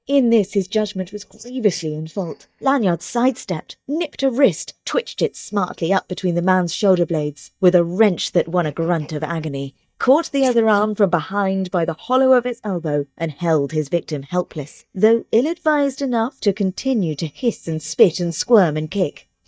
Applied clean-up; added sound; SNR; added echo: neural mask model DeepFilterNet 3.